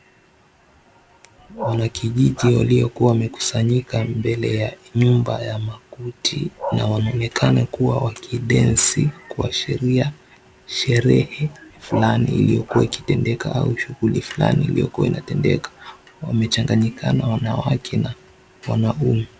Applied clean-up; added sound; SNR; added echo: none; Bark; 13 dB; none.